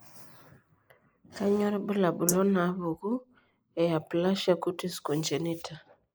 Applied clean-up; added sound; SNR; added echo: neural mask model Resemble Enhance denoiser.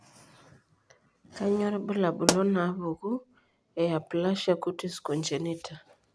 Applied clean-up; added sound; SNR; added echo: none; Explosion; 4 dB; none.